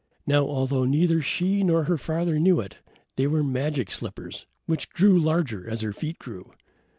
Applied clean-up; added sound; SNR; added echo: none; none; none; none.